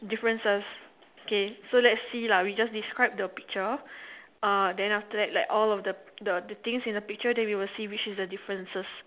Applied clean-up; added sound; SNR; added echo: none; none; none; none.